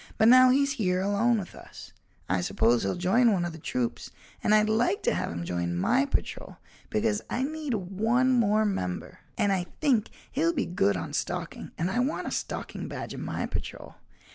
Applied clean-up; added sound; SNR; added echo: none; none; none; none.